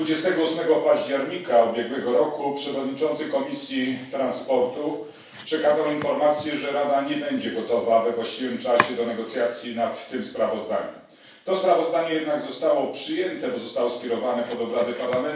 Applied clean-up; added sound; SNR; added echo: none; Domestic sounds, home sounds; 16 dB; reverberation time 0.7 s.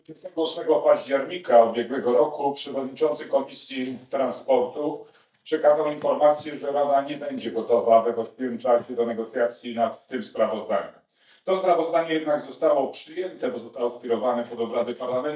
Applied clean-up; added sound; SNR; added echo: neural mask model DeepFilterNet 3.